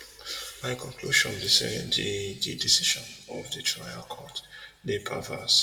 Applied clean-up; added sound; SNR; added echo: none; none; none; reverberation time 1.0 s.